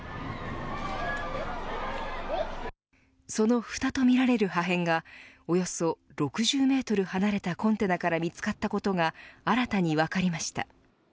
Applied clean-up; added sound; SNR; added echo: none; none; none; none.